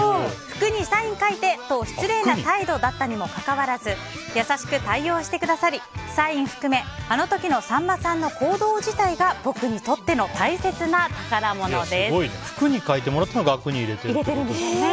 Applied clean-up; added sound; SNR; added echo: none; none; none; none.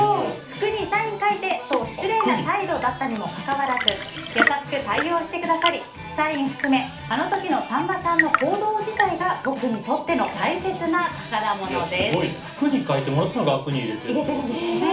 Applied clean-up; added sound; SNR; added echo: none; Tap / Fill (with liquid) / Trickle, dribble / Chirp, tweet / Engine; 9 dB; reverberation time 0.4 s.